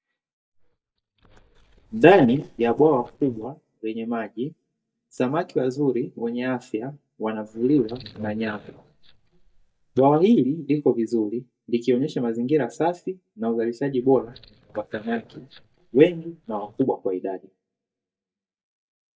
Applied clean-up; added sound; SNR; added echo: neural mask model DeepFilterNet 3.